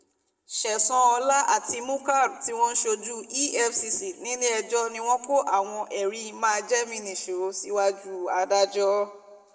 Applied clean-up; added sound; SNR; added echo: none; none; none; reverberation time 1.0 s.